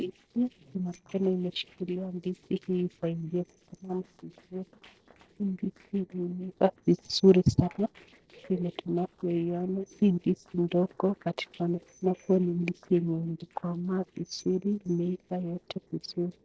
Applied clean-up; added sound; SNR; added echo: neural separator model SepFormer DNS4.